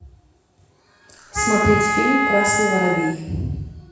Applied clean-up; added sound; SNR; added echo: none; Wind instrument, woodwind instrument; -1 dB; reverberation time 1.1 s.